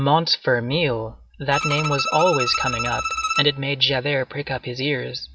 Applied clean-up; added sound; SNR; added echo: none; Bowed string instrument; 4 dB; none.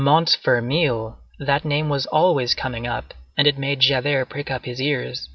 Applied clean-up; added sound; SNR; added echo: none; none; none; none.